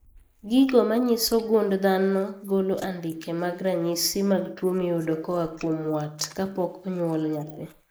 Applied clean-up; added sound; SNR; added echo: neural mask model Resemble Enhance denoiser.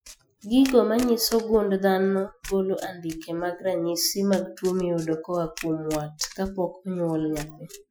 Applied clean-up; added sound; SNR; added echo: classical method Wiener filter.